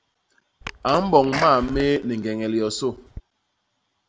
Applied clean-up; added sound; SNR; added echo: none; Sneeze; 11 dB; none.